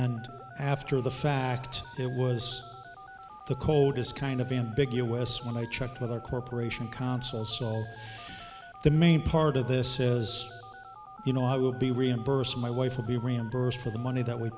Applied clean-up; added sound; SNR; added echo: none; Telephone; 18 dB; none.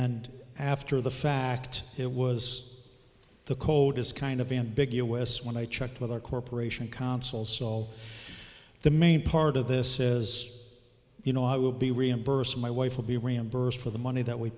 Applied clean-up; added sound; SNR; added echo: none; none; none; none.